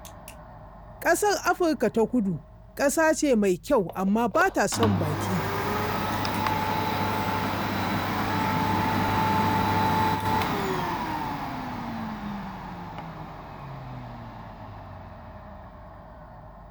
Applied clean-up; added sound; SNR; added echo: none; Domestic sounds, home sounds; 0 dB; none.